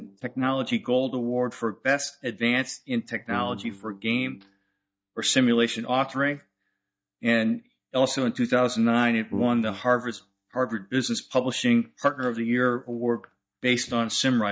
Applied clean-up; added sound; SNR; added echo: neural mask model DeepFilterNet 3.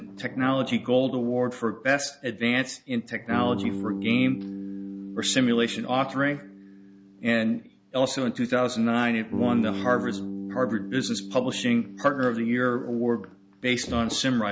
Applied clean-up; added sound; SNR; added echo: none; Bass guitar; 11 dB; none.